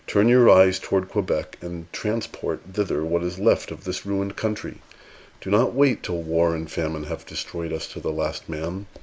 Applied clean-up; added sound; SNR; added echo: none; none; none; none.